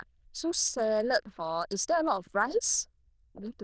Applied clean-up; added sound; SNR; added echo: neural diffusion model UNIVERSE++.